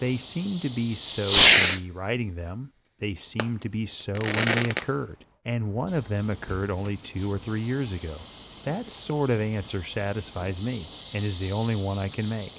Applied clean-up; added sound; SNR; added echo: none; Fireworks; -1 dB; none.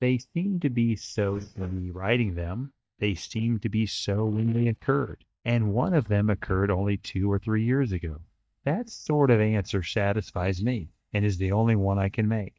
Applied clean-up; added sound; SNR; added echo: neural mask model DeepFilterNet 3.